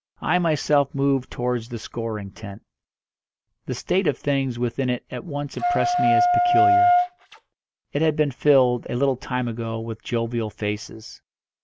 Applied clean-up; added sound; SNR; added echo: none; Wind instrument, woodwind instrument; -5 dB; none.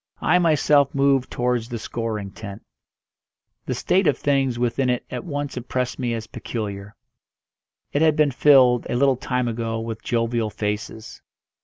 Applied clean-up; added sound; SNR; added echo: none; none; none; none.